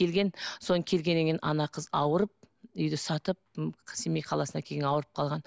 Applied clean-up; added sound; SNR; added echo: none; none; none; none.